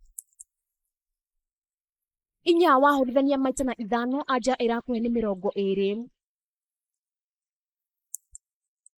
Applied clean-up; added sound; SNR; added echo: neural mask model Resemble Enhance denoiser.